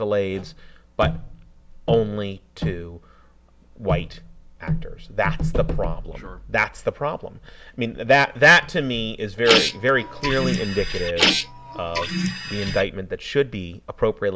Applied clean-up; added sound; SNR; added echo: none; Printer; 1 dB; none.